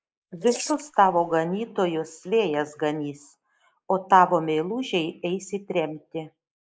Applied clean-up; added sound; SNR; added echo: neural mask model Resemble Enhance denoiser.